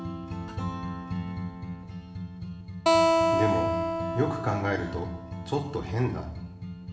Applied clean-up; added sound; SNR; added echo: none; Acoustic guitar; -4 dB; reverberation time 0.9 s.